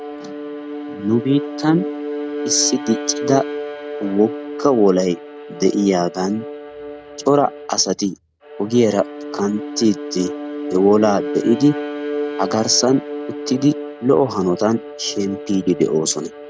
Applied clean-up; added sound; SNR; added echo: none; Bowed string instrument; 9 dB; none.